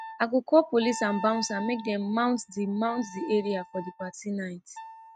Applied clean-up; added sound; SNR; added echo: neural mask model RNNoise.